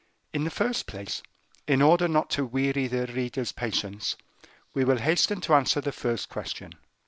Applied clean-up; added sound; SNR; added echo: none; none; none; none.